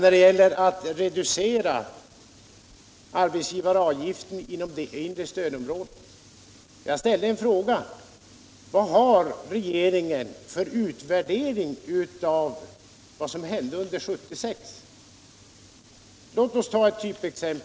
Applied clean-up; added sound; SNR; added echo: none; none; none; none.